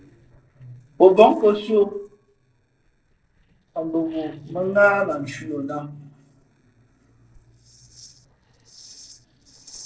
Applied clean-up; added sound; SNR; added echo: neural separator model SepFormer DNS4.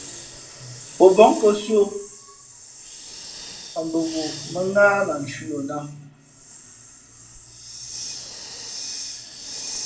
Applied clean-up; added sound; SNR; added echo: none; Hiss; 14 dB; reverberation time 0.3 s.